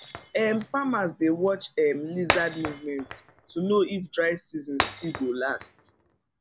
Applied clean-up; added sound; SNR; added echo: none; Shatter; 5 dB; none.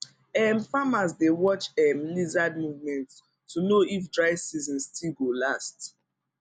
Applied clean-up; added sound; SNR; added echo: none; none; none; none.